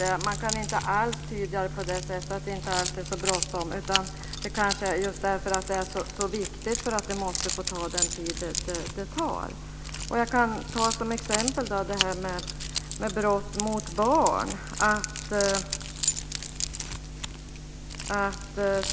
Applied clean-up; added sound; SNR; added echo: none; Keys jangling; 6 dB; none.